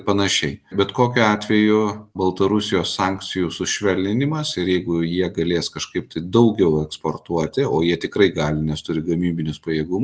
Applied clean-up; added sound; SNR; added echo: none; none; none; none.